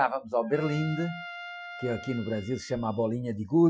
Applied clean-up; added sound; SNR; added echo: classical method Wiener filter.